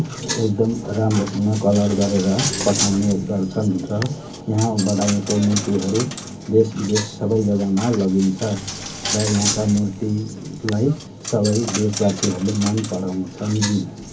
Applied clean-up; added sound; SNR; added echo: none; Coin (dropping); 9 dB; reverberation time 0.3 s.